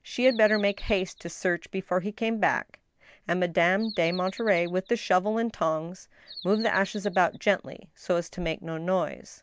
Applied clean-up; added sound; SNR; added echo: none; Bird vocalization, bird call, bird song; 18 dB; none.